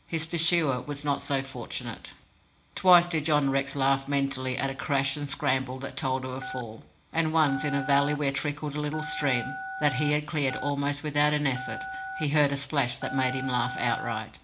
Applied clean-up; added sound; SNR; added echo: none; Telephone; 11 dB; reverberation time 0.4 s.